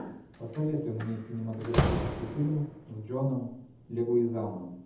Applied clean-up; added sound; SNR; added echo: none; Slam; 4 dB; reverberation time 0.8 s.